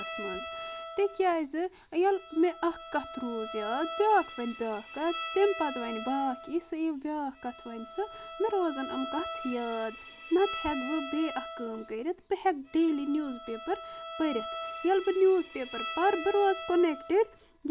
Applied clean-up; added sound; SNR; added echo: none; Bowed string instrument; 11 dB; none.